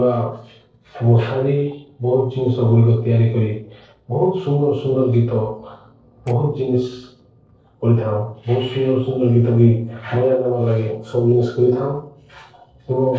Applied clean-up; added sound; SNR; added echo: neural separator model SepFormer DNS4.